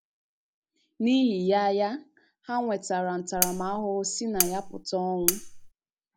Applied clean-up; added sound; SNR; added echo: none; Cutlery, silverware; 1 dB; none.